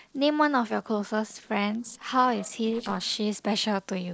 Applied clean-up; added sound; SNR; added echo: neural separator model SepFormer DNS4.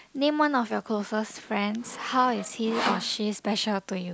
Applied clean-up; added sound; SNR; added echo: none; Sawing; 9 dB; none.